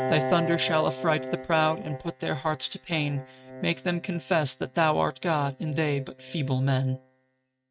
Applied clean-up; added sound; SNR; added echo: neural mask model RNNoise.